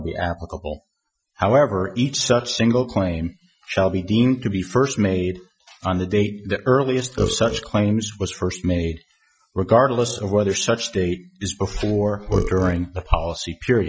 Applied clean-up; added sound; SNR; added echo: classical method Wiener filter.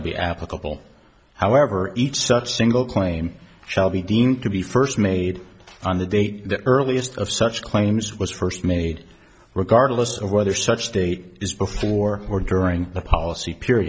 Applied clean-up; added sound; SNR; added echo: none; none; none; none.